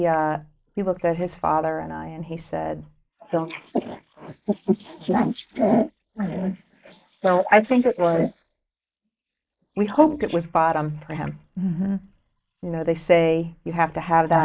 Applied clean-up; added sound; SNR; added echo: neural mask model Resemble Enhance denoiser.